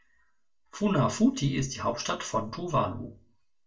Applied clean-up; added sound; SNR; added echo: none; none; none; reverberation time 0.2 s.